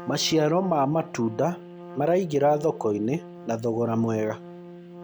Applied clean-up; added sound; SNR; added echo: none; Trumpet; 17 dB; none.